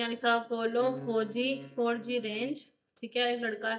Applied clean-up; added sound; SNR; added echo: neural mask model DeepFilterNet 3.